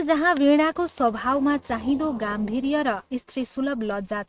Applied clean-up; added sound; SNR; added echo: neural mask model RNNoise.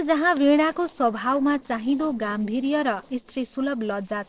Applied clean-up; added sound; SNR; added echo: neural separator model SepFormer DNS4.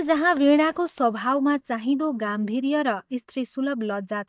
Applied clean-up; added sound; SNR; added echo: neural mask model DeepFilterNet 3.